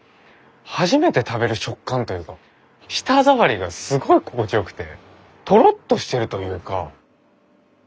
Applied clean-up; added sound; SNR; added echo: none; none; none; none.